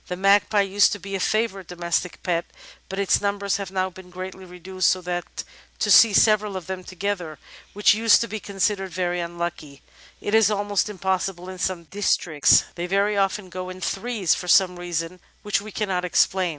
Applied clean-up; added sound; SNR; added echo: none; none; none; none.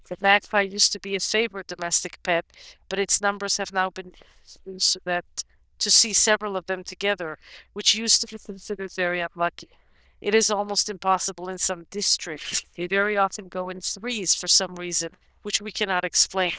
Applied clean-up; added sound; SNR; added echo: neural diffusion model UNIVERSE++.